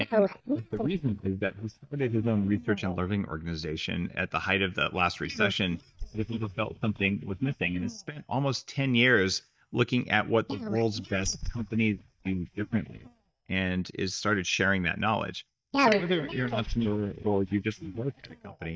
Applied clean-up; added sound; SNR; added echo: neural mask model DeepFilterNet 3.